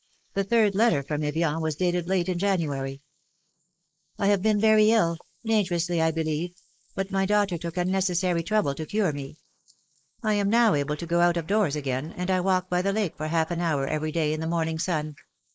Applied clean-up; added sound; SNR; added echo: neural mask model Resemble Enhance denoiser.